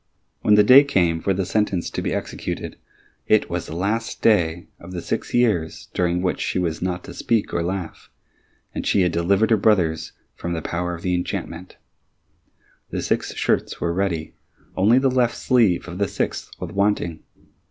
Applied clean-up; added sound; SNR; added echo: none; none; none; none.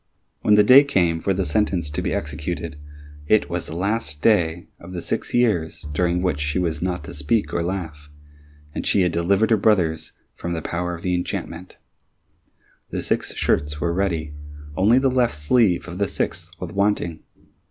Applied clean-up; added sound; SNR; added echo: none; Bowed string instrument; 11 dB; none.